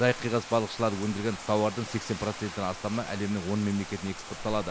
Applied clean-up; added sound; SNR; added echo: none; Bathtub (filling or washing); 12 dB; none.